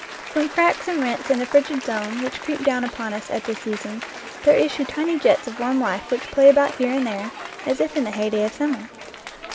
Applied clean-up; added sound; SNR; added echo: none; Applause / Cheering; 13 dB; none.